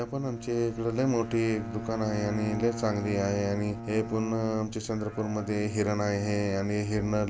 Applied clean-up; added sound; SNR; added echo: none; Bowed string instrument; 10 dB; none.